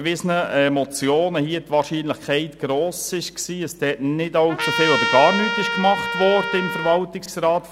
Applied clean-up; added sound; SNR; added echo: none; Trumpet; 3 dB; none.